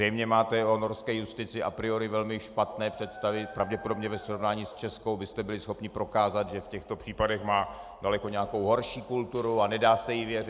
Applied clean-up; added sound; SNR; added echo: none; Dog; 17 dB; none.